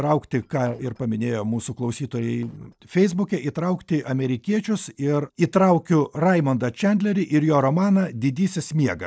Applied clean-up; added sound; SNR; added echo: neural separator model SepFormer DNS4.